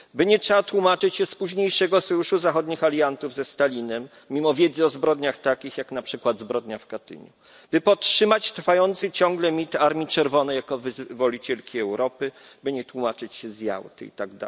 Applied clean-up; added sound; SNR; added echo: none; none; none; none.